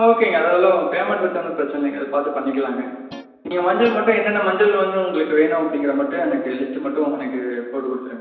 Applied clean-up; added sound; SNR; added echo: none; Guitar; 19 dB; reverberation time 1.0 s.